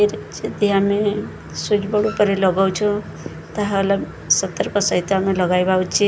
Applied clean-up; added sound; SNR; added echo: none; none; none; none.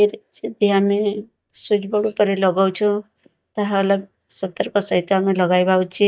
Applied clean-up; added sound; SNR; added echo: neural mask model DeepFilterNet 3.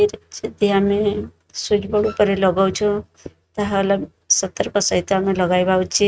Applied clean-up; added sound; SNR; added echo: neural mask model RNNoise.